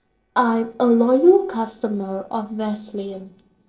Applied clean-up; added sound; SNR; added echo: neural separator model SepFormer DNS4.